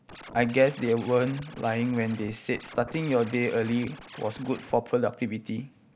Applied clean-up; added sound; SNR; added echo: none; Scratching (performance technique); 17 dB; none.